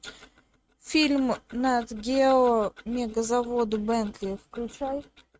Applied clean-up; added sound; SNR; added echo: neural mask model RNNoise.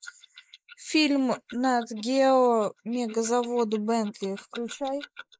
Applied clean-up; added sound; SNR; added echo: neural mask model Resemble Enhance denoiser.